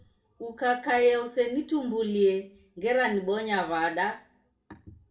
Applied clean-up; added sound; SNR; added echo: none; none; none; reverberation time 0.3 s.